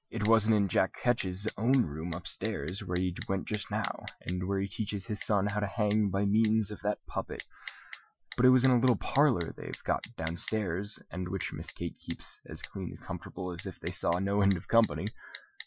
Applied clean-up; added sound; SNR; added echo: classical method Wiener filter.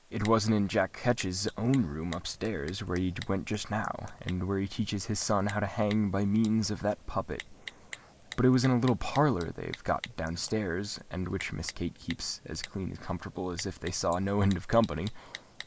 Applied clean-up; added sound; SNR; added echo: neural mask model Resemble Enhance denoiser.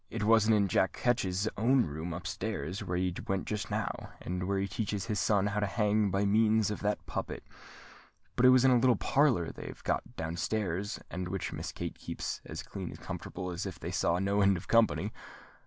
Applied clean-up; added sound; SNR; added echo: none; none; none; none.